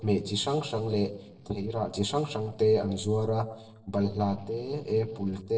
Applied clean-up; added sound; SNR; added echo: neural separator model SepFormer DNS4.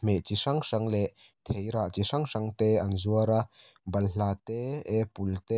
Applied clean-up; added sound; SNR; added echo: none; none; none; none.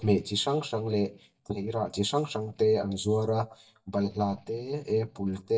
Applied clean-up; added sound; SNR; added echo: neural mask model DeepFilterNet 3.